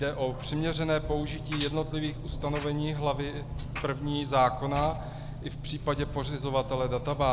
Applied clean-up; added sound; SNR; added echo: none; Engine; 7 dB; none.